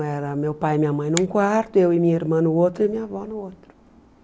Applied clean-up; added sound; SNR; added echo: none; Finger snapping; 16 dB; none.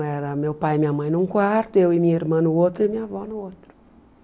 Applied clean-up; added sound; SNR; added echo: none; none; none; none.